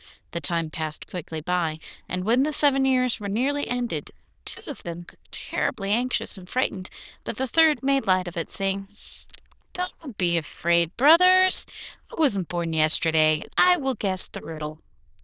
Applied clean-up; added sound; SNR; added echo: neural diffusion model UNIVERSE++.